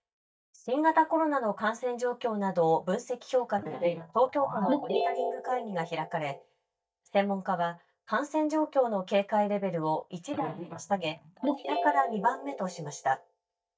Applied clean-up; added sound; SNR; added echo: neural mask model DeepFilterNet 3.